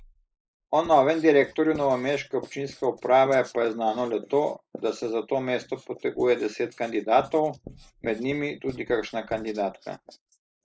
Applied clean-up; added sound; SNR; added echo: neural mask model Resemble Enhance denoiser.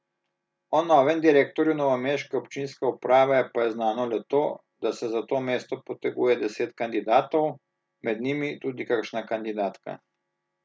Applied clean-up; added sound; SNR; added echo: none; none; none; none.